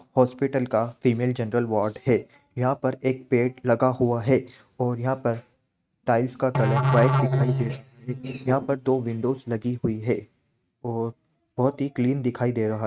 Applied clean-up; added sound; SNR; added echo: neural mask model RNNoise.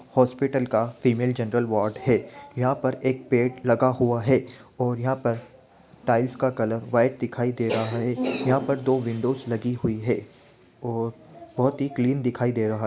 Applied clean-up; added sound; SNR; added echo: none; none; none; none.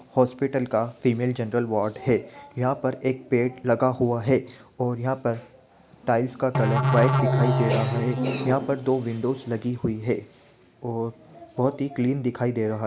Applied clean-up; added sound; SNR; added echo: none; Musical instrument; -1 dB; none.